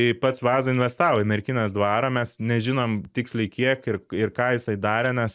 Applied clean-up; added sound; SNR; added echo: none; none; none; none.